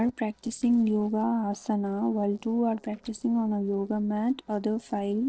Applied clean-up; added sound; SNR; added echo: neural separator model SepFormer DNS4.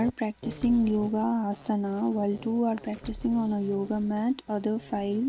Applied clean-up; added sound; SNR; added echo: none; Insect + Door / Car; 17 dB; none.